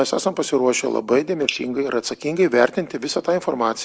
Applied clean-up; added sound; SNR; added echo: neural mask model Resemble Enhance denoiser.